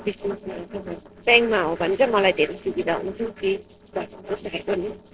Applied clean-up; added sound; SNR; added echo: neural separator model SepFormer DNS4.